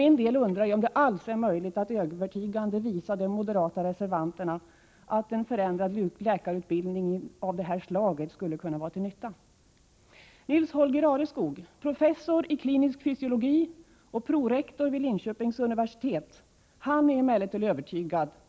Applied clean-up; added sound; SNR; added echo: none; none; none; none.